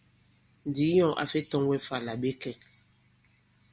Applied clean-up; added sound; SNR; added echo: none; none; none; none.